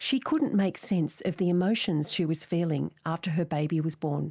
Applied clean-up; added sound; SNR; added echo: none; none; none; none.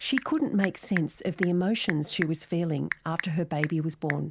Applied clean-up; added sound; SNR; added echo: none; Telephone / Typing; 10 dB; none.